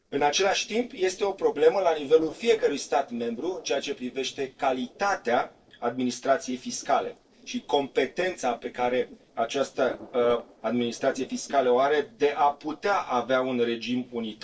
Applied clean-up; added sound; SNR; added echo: neural separator model SepFormer DNS4.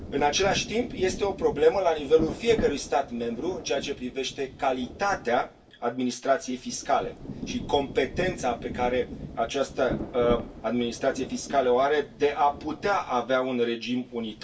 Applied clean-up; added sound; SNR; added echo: none; Rain; 12 dB; reverberation time 0.2 s.